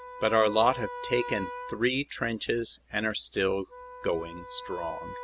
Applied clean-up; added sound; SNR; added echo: none; Wind instrument, woodwind instrument; 12 dB; none.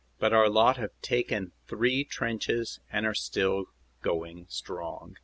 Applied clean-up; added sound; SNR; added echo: none; none; none; none.